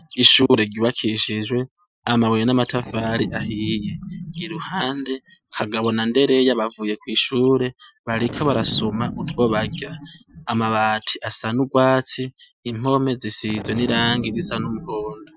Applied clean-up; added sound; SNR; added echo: classical method Wiener filter.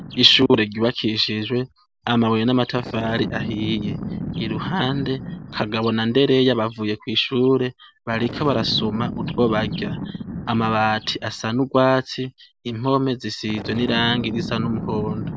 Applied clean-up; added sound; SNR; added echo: none; Boom; 10 dB; none.